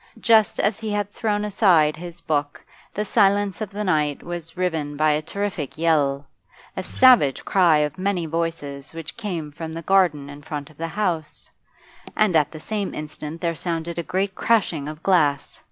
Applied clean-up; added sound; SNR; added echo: none; Acoustic guitar; 14 dB; none.